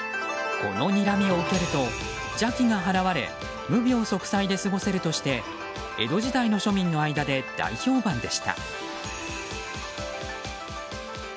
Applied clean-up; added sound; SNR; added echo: none; none; none; none.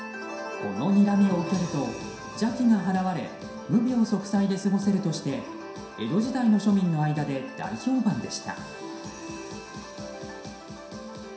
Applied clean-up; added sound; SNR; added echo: none; none; none; reverberation time 0.7 s.